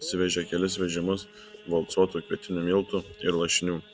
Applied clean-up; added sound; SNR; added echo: none; Idling / Sawing / Accelerating, revving, vroom; 20 dB; none.